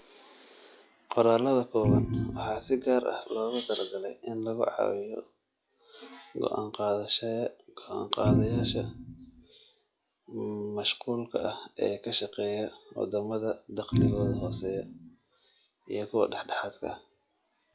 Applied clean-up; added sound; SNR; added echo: classical method log-MMSE.